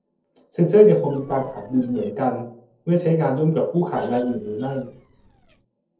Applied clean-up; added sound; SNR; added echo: neural separator model SepFormer DNS4.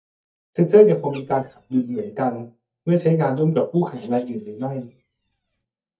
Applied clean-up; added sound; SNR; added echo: neural mask model DeepFilterNet 3.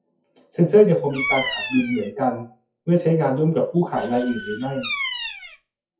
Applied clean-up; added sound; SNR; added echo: classical method WPE with log-MMSE.